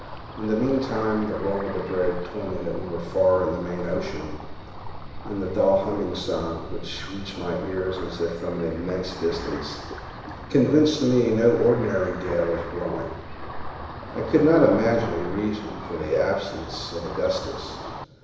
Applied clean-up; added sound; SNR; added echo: none; Ocean; 10 dB; reverberation time 1.0 s.